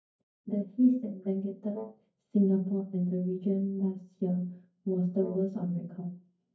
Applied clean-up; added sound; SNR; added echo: neural mask model DeepFilterNet 3.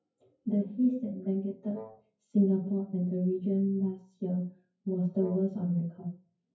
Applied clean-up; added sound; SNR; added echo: classical method WPE with log-MMSE.